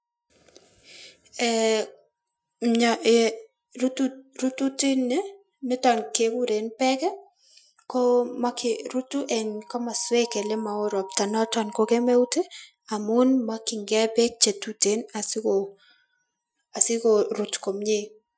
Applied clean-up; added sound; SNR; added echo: classical method Wiener filter.